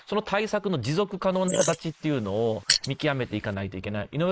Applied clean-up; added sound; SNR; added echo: neural mask model Resemble Enhance denoiser.